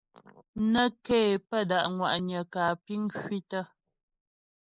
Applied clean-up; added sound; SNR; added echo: neural mask model Resemble Enhance denoiser.